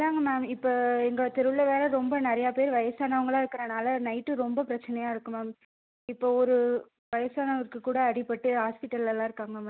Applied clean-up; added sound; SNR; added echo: none; none; none; none.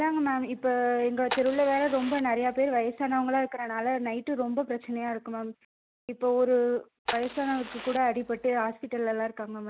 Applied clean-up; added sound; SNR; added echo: none; Fire; 10 dB; none.